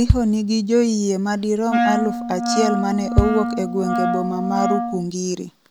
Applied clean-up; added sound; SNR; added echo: none; Bass drum + Wind instrument, woodwind instrument; 2 dB; none.